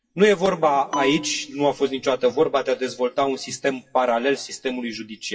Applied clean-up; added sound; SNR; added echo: classical method WPE with log-MMSE.